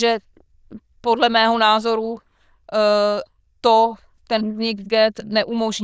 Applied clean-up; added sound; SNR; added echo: neural diffusion model UNIVERSE++.